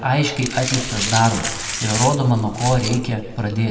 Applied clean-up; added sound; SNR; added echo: none; Glass; 7 dB; reverberation time 1.4 s.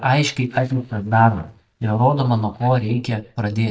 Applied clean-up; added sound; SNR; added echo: neural mask model DeepFilterNet 3.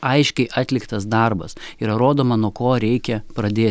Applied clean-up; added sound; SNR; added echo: none; none; none; none.